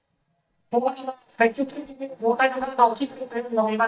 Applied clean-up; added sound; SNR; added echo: neural mask model DeepFilterNet 3.